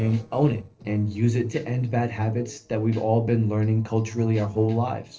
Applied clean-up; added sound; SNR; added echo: neural separator model SepFormer DNS4.